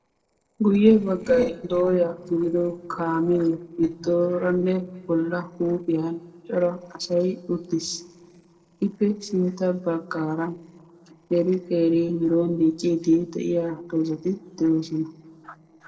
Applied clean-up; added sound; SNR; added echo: neural separator model SepFormer DNS4.